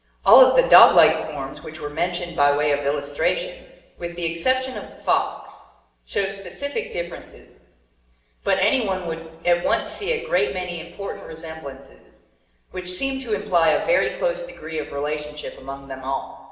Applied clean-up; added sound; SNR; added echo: none; none; none; reverberation time 1.1 s.